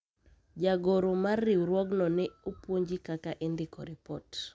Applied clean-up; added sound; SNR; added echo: none; none; none; none.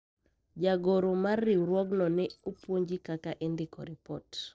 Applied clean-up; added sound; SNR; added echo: neural separator model SepFormer DNS4.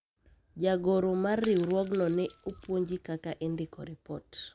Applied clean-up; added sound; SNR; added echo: none; Shatter / Crushing; 20 dB; none.